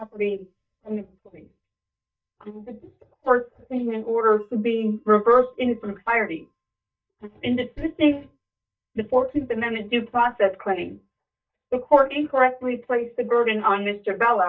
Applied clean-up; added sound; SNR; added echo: neural mask model DeepFilterNet 3.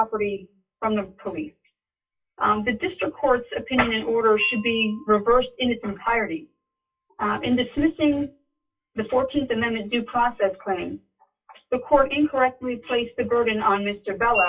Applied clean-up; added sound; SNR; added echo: classical method WPE with log-MMSE.